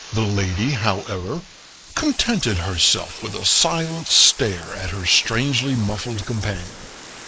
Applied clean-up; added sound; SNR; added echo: neural mask model Resemble Enhance denoiser.